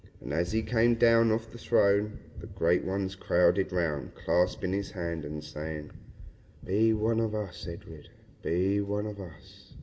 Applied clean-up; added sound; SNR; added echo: none; Gunshot, gunfire; 16 dB; reverberation time 1.0 s.